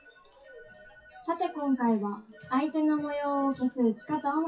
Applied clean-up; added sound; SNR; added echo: classical method WPE with log-MMSE.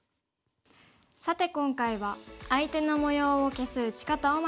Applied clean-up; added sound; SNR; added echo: none; none; none; none.